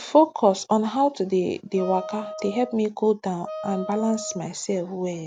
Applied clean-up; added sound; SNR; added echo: none; Wind instrument, woodwind instrument; 12 dB; none.